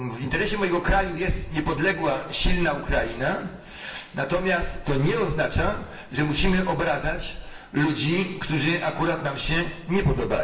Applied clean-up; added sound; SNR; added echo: none; none; none; reverberation time 1.1 s.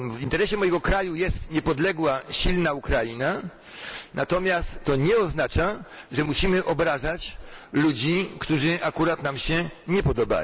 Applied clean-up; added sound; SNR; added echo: none; none; none; none.